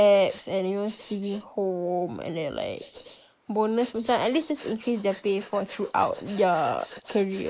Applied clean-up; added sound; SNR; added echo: neural mask model Resemble Enhance denoiser.